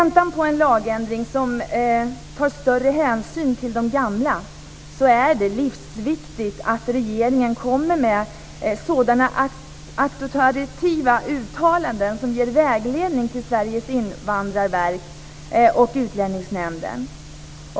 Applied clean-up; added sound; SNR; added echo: none; none; none; none.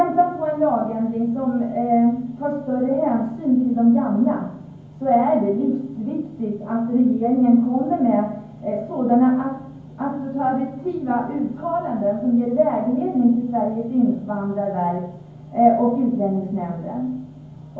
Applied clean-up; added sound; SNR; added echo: none; none; none; reverberation time 0.9 s.